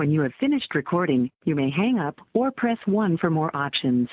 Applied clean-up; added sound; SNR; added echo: none; none; none; none.